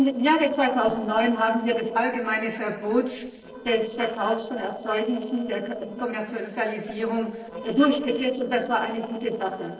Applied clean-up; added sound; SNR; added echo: neural separator model SepFormer DNS4.